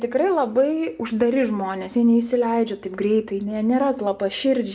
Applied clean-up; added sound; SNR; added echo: none; none; none; none.